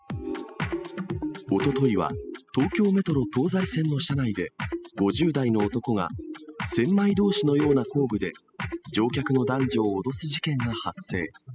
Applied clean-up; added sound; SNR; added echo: classical method spectral subtraction.